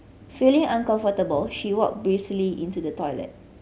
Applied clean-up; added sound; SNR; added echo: none; none; none; none.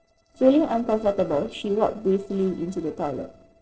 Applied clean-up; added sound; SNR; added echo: neural separator model SepFormer DNS4.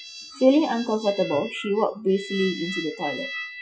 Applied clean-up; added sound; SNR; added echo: classical method Wiener filter.